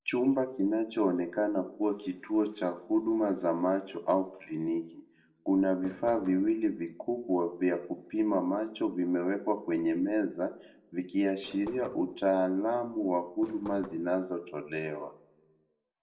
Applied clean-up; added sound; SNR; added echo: neural separator model SepFormer DNS4.